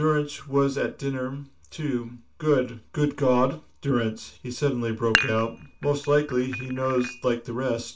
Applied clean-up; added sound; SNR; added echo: none; Dishes, pots, and pans; 6 dB; reverberation time 0.3 s.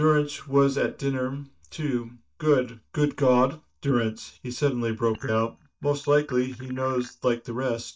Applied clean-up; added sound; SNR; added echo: neural mask model DeepFilterNet 3.